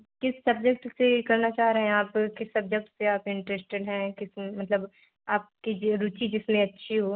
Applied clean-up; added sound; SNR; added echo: none; none; none; none.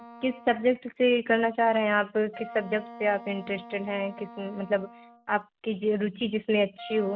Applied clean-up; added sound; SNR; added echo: none; Wind instrument, woodwind instrument; 19 dB; none.